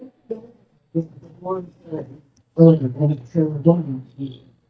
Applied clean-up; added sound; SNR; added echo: neural mask model DeepFilterNet 3.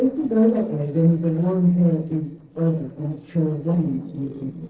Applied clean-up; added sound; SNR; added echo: neural separator model SepFormer DNS4.